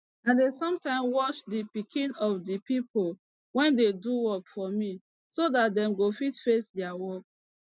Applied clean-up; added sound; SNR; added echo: none; none; none; none.